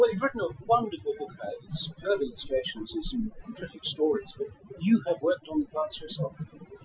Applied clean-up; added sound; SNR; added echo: classical method Wiener filter.